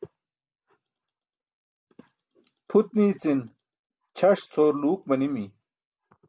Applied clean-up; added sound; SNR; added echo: none; none; none; none.